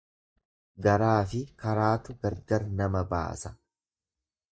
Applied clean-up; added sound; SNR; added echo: neural mask model DeepFilterNet 3.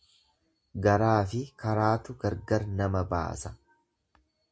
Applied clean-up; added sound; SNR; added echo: none; none; none; none.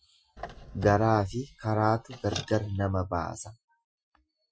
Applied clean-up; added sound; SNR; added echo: classical method Wiener filter.